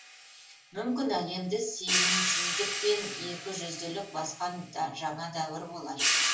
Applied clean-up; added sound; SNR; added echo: none; Hi-hat; -1 dB; reverberation time 0.3 s.